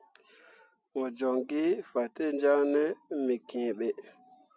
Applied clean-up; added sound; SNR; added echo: none; none; none; none.